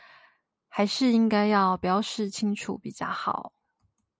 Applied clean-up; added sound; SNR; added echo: none; none; none; none.